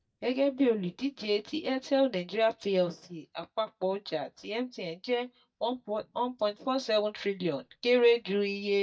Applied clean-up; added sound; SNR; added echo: neural mask model DeepFilterNet 3.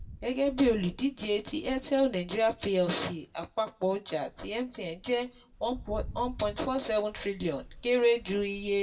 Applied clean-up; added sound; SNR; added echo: none; Rain; 17 dB; reverberation time 0.1 s.